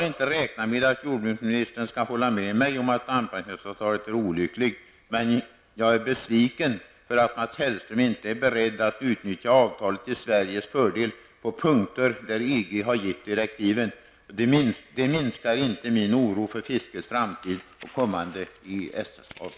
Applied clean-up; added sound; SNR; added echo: none; none; none; none.